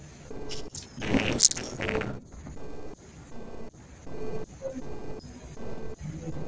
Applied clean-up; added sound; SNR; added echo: neural separator model SepFormer DNS4.